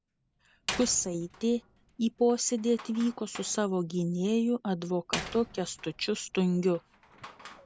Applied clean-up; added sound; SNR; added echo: none; Slam; 15 dB; none.